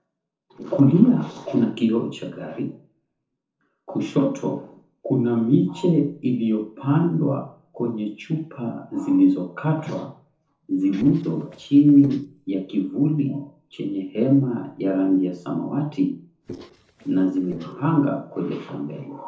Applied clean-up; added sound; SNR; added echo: neural separator model SepFormer DNS4.